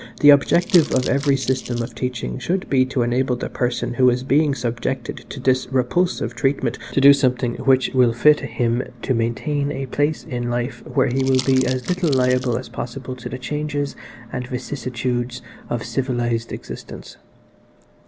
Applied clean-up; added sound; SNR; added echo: none; Crumpling, crinkling; 14 dB; none.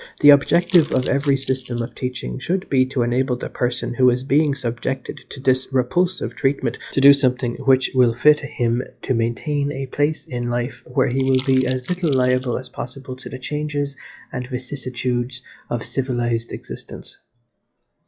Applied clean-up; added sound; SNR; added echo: classical method log-MMSE.